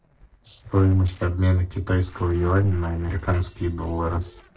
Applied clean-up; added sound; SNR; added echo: neural separator model SepFormer DNS4.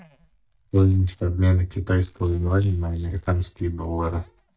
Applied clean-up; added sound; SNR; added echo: neural mask model DeepFilterNet 3.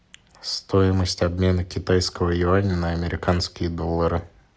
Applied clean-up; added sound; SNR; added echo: none; none; none; none.